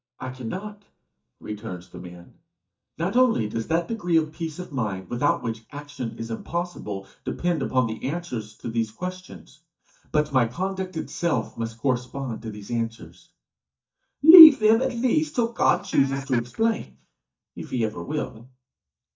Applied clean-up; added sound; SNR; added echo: neural mask model DeepFilterNet 3.